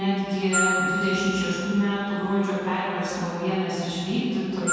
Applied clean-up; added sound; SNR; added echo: none; Glockenspiel; 6 dB; reverberation time 2.1 s.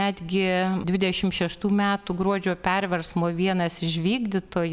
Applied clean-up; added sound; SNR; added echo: none; none; none; none.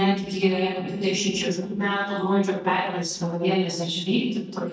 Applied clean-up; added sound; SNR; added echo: neural mask model DeepFilterNet 3.